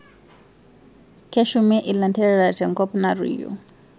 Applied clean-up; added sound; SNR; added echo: none; none; none; none.